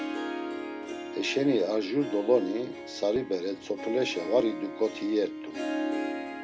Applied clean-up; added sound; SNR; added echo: none; Harp; 6 dB; none.